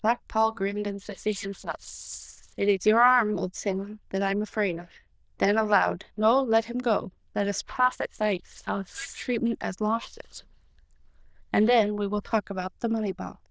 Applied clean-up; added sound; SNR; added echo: neural diffusion model UNIVERSE++.